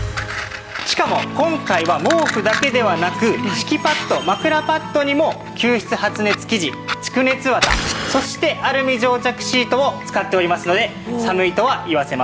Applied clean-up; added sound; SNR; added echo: none; Fire; 10 dB; none.